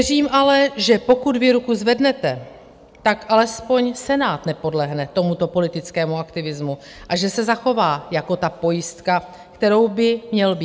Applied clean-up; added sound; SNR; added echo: none; none; none; none.